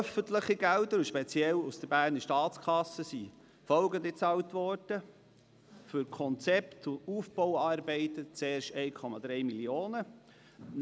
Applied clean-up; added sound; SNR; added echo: none; none; none; none.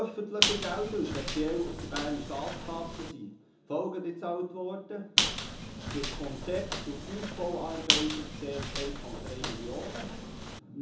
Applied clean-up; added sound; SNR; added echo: none; Squeak; -2 dB; reverberation time 0.8 s.